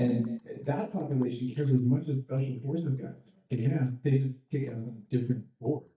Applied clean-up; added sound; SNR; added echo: neural mask model DeepFilterNet 3.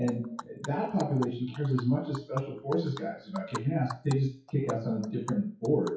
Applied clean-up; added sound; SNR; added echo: classical method WPE with log-MMSE.